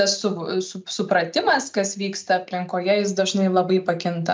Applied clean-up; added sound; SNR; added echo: none; none; none; none.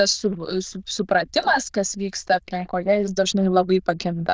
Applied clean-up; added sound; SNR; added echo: neural diffusion model UNIVERSE++.